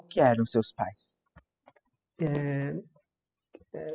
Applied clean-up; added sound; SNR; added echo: classical method spectral subtraction.